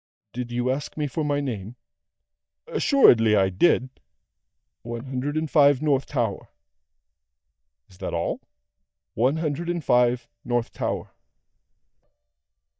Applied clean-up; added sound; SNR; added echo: neural mask model DeepFilterNet 3.